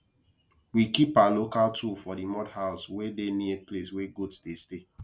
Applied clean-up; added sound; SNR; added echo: none; none; none; none.